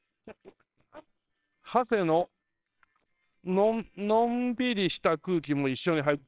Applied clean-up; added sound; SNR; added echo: neural separator model SepFormer WHAMR!.